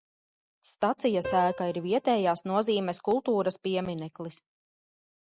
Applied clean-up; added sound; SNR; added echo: none; Piano; 14 dB; none.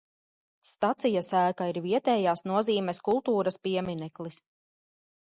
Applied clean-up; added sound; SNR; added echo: none; none; none; none.